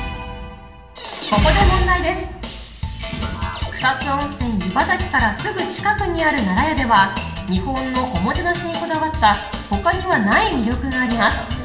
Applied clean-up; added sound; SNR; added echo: none; none; none; reverberation time 0.9 s.